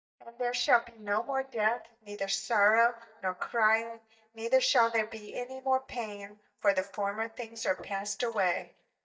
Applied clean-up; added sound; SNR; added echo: neural mask model DeepFilterNet 3.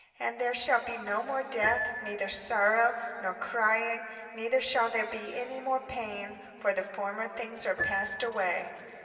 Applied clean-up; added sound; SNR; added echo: none; Piano; 11 dB; reverberation time 2.7 s.